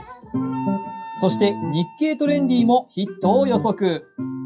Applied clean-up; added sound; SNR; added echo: classical method WPE with log-MMSE.